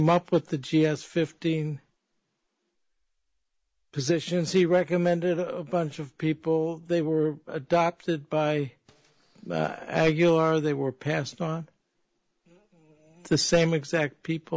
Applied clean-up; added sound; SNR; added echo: none; none; none; none.